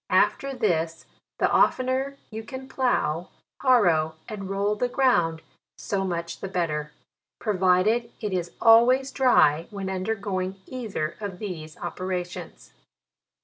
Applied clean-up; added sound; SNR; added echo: none; none; none; none.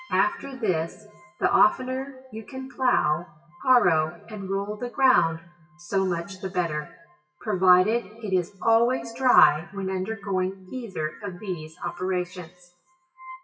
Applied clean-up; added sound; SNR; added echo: classical method WPE with log-MMSE.